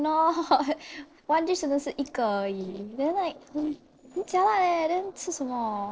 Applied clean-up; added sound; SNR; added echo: neural separator model SepFormer DNS4.